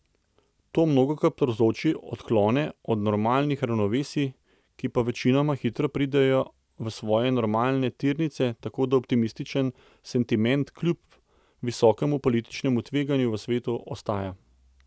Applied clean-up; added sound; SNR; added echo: none; none; none; none.